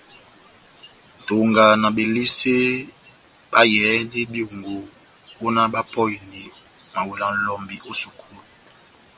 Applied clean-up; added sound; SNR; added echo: none; none; none; none.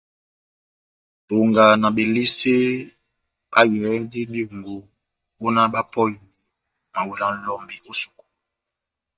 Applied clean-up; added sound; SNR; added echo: neural mask model DeepFilterNet 3.